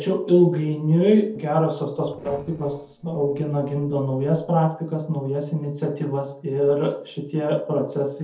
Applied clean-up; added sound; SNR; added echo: neural separator model SepFormer DNS4.